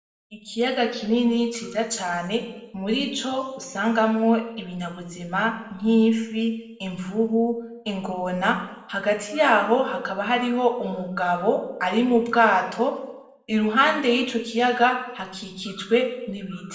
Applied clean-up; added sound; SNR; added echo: none; none; none; reverberation time 0.8 s.